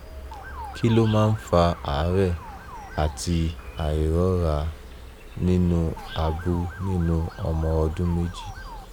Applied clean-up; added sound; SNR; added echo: none; Insect + Motor vehicle (road) / Siren; 14 dB; none.